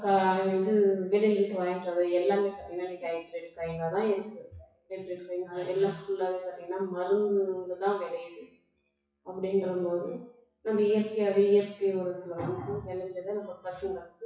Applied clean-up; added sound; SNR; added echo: classical method WPE with log-MMSE.